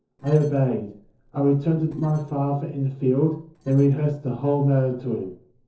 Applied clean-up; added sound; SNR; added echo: neural separator model SepFormer DNS4.